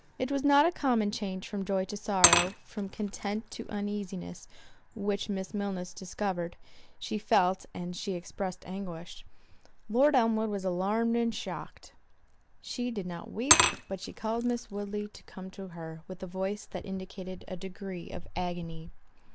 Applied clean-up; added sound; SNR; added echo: none; Glass / Liquid; 0 dB; none.